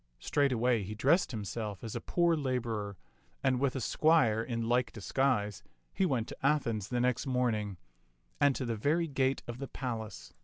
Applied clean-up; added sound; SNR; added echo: none; none; none; none.